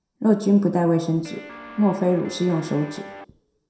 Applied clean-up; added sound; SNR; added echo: none; Guitar; 17 dB; reverberation time 0.5 s.